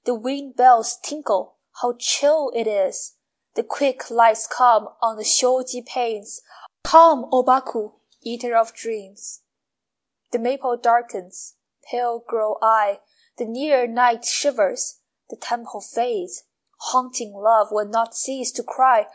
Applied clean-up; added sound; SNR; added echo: none; none; none; none.